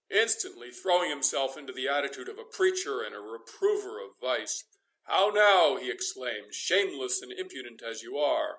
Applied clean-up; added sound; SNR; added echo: none; none; none; none.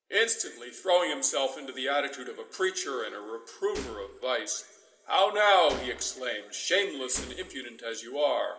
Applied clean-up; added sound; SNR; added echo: none; Gunshot, gunfire; 17 dB; reverberation time 1.5 s.